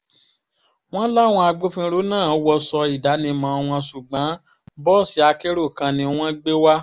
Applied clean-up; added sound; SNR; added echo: none; none; none; none.